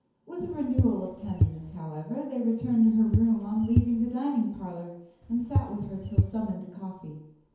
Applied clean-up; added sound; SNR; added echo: none; Walk, footsteps / Bird vocalization, bird call, bird song; 2 dB; reverberation time 0.9 s.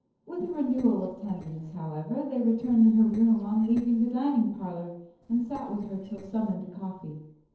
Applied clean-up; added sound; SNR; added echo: neural separator model SepFormer DNS4.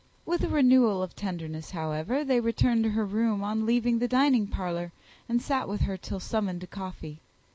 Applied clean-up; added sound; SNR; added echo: none; none; none; none.